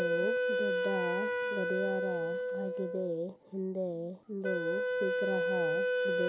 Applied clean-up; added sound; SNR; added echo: none; Wind instrument, woodwind instrument; -5 dB; none.